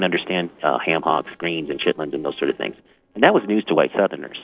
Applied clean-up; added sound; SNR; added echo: neural separator model SepFormer DNS4.